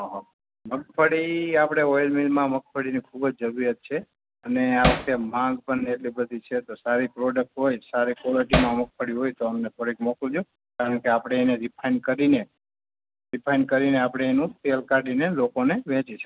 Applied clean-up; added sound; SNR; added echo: none; Hammer; -1 dB; none.